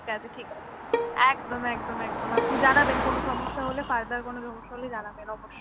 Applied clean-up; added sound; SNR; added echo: none; Car passing by + Bowed string instrument; 3 dB; none.